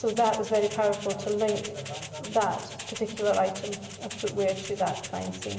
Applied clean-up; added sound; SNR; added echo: none; Rattle (instrument); 13 dB; reverberation time 2.5 s.